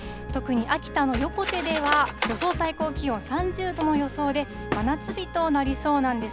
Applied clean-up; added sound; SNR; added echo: none; Cutlery, silverware; 11 dB; none.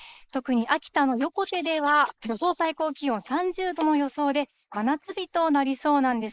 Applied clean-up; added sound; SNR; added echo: neural mask model Resemble Enhance denoiser.